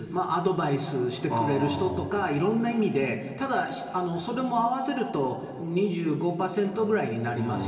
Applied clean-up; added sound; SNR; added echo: none; none; none; reverberation time 2.4 s.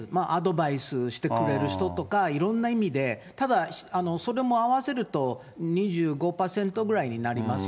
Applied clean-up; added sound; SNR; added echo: none; none; none; none.